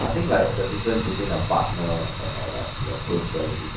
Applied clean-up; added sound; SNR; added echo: none; Fire; 3 dB; reverberation time 0.6 s.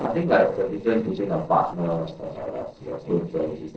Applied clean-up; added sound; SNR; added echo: neural separator model SepFormer DNS4.